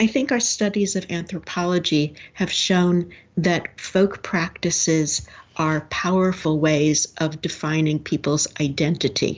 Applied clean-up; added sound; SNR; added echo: none; none; none; none.